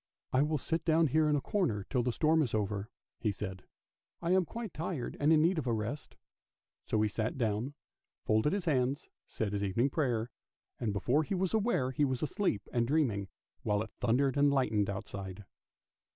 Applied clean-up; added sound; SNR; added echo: none; none; none; none.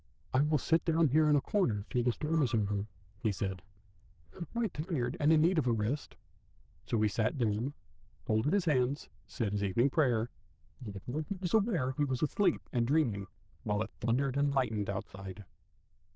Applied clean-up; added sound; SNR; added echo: neural diffusion model UNIVERSE++.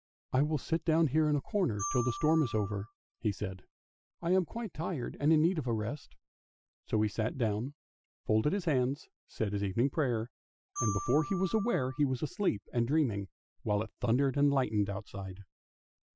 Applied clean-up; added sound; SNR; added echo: classical method Wiener filter.